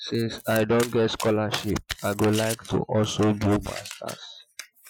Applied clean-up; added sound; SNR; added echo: classical method Wiener filter.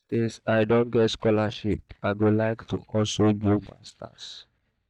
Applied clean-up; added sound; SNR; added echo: neural mask model DeepFilterNet 3.